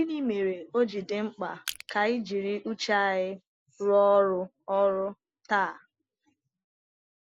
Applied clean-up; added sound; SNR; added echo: neural mask model Resemble Enhance denoiser.